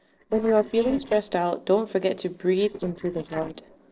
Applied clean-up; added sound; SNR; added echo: neural separator model SepFormer DNS4.